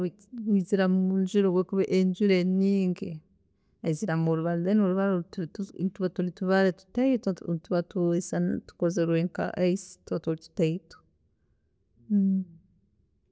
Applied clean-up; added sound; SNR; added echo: none; none; none; none.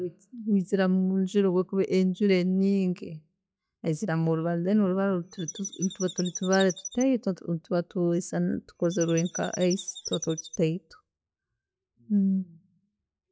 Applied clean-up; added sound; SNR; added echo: classical method log-MMSE.